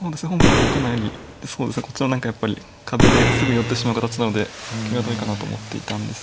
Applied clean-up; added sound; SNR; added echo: none; Boom; -4 dB; none.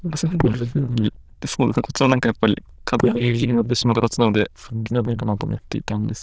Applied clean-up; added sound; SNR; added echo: neural diffusion model UNIVERSE++.